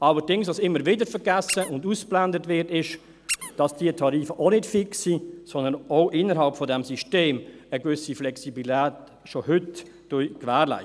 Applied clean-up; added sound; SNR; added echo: none; Squeak; 10 dB; none.